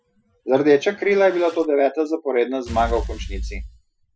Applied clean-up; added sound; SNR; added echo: classical method Wiener filter.